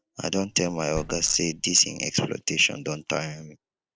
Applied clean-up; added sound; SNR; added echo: neural separator model SepFormer DNS4.